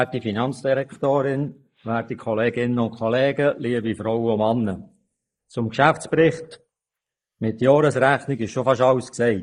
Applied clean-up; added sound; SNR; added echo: neural mask model Resemble Enhance denoiser.